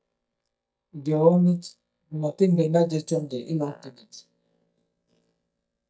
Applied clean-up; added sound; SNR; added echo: neural mask model DeepFilterNet 3.